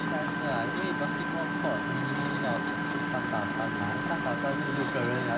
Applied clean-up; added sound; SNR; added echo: none; Engine; -4 dB; none.